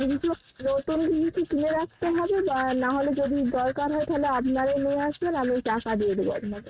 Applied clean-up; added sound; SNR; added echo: neural mask model RNNoise.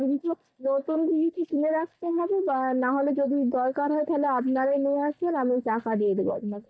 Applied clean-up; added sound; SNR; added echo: neural mask model DeepFilterNet 3.